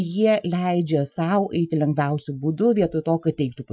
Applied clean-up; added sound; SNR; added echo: classical method Wiener filter.